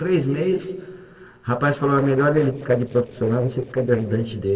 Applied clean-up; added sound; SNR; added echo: neural separator model SepFormer DNS4.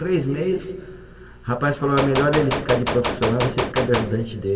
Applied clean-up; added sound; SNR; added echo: none; Gunshot, gunfire; 3 dB; reverberation time 1.8 s.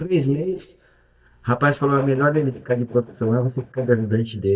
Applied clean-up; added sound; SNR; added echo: neural mask model DeepFilterNet 3.